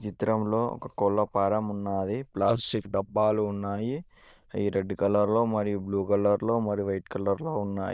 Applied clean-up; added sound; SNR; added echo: neural diffusion model UNIVERSE++.